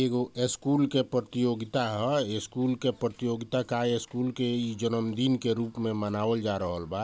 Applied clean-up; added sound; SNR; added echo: none; none; none; none.